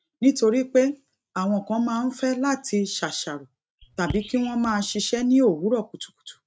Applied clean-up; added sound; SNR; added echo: neural mask model RNNoise.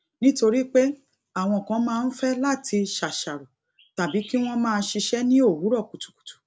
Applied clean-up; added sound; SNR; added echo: none; none; none; none.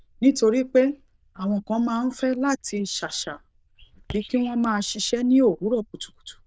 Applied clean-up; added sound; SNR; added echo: neural diffusion model UNIVERSE++.